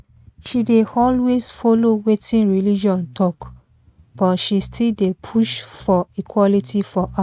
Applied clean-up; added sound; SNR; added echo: neural mask model RNNoise.